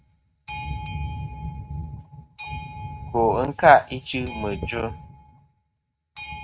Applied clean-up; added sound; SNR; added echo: neural mask model RNNoise.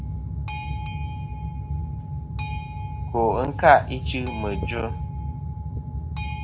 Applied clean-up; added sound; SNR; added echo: none; Boat, Water vehicle; 3 dB; none.